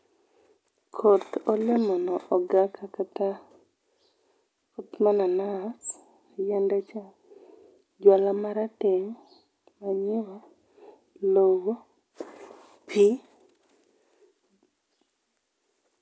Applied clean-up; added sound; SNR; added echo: none; none; none; none.